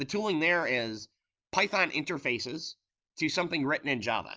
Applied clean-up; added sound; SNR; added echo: none; none; none; none.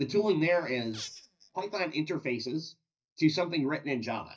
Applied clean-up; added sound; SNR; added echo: neural mask model DeepFilterNet 3.